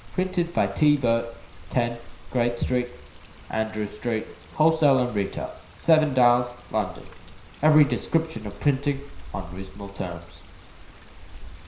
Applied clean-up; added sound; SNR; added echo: none; Water; 15 dB; reverberation time 0.5 s.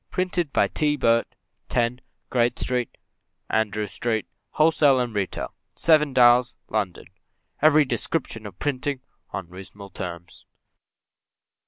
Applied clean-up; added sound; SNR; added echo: none; none; none; none.